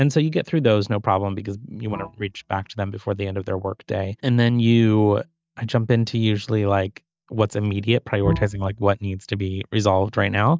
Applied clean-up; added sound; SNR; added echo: neural mask model DeepFilterNet 3.